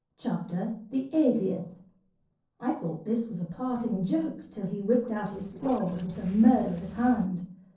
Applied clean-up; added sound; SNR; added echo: neural separator model SepFormer DNS4.